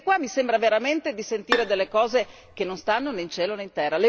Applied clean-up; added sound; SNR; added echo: none; Bowed string instrument; 10 dB; none.